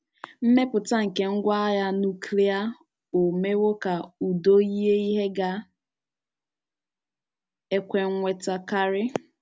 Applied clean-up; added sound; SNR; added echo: none; none; none; none.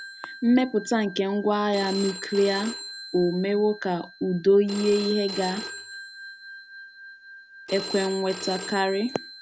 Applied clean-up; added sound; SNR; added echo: none; Telephone; 12 dB; none.